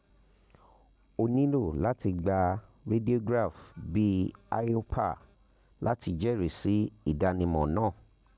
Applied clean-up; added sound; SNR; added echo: none; none; none; none.